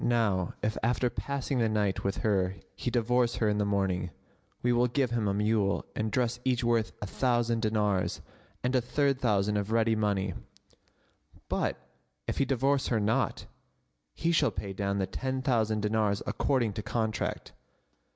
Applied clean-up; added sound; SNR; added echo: none; none; none; none.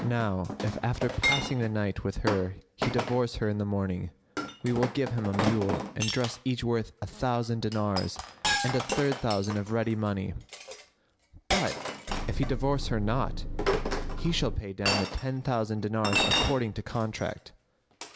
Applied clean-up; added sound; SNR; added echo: none; Engine + Chink, clink; 3 dB; none.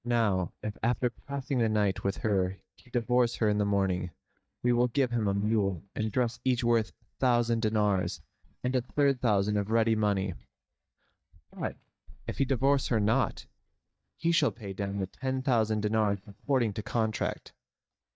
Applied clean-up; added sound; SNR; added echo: neural mask model DeepFilterNet 3.